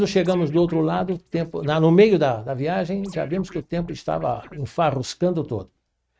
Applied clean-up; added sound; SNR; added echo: neural mask model RNNoise.